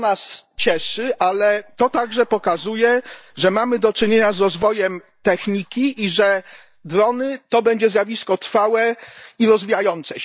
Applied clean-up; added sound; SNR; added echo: neural mask model DeepFilterNet 3.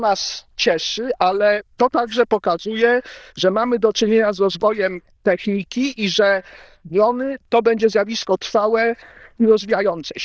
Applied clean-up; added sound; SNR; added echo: neural diffusion model UNIVERSE++.